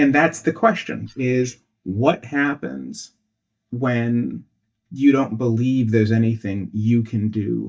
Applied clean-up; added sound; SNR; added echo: neural mask model DeepFilterNet 3.